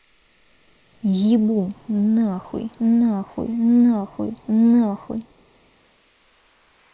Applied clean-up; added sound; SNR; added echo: neural mask model Resemble Enhance denoiser.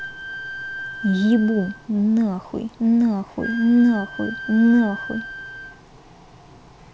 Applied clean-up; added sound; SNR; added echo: none; Wind instrument, woodwind instrument; 14 dB; none.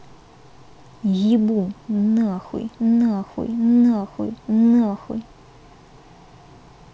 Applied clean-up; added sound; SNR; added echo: none; none; none; none.